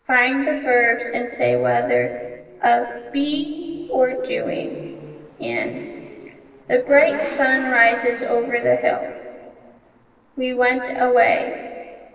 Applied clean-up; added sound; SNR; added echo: neural separator model SepFormer DNS4.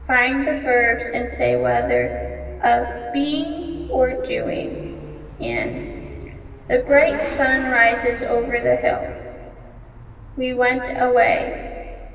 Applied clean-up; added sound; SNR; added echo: none; Motorcycle / Accelerating, revving, vroom; 15 dB; reverberation time 2.4 s.